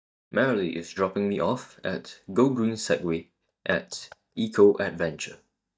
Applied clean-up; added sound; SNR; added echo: neural mask model DeepFilterNet 3.